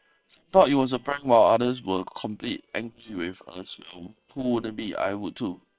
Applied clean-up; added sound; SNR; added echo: neural separator model SepFormer WHAM!.